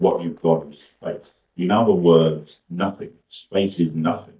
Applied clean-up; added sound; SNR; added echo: neural mask model DeepFilterNet 3.